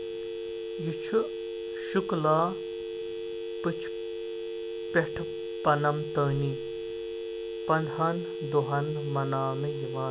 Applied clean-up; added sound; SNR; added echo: none; Telephone; 4 dB; none.